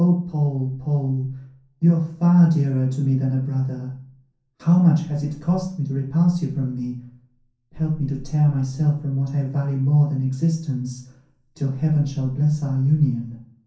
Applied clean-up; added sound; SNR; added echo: none; none; none; reverberation time 0.6 s.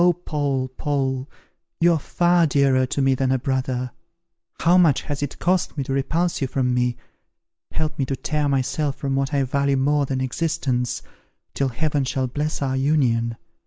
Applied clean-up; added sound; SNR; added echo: none; none; none; none.